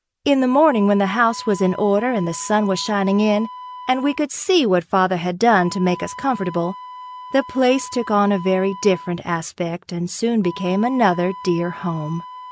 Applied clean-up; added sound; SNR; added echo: none; Wind instrument, woodwind instrument; 17 dB; none.